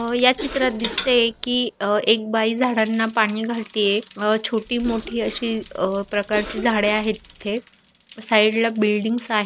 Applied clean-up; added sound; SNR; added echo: none; Bicycle + Cough; 16 dB; none.